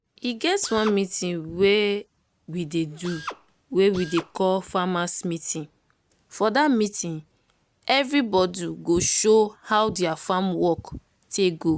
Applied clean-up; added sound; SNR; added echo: none; Drill; 15 dB; none.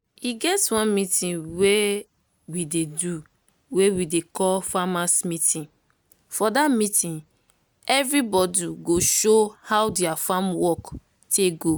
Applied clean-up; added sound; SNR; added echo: none; none; none; none.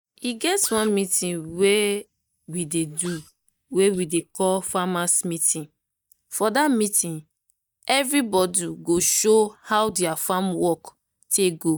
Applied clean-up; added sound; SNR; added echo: neural mask model DeepFilterNet 3.